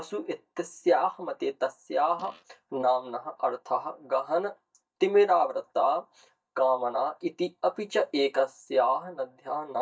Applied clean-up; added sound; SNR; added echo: neural mask model DeepFilterNet 3.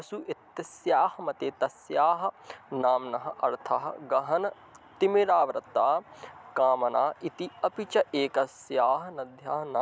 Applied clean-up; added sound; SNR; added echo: none; none; none; none.